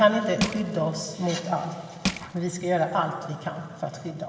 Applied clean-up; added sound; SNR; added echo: none; Crushing; 5 dB; reverberation time 2.9 s.